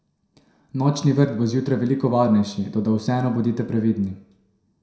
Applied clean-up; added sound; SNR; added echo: none; none; none; reverberation time 0.6 s.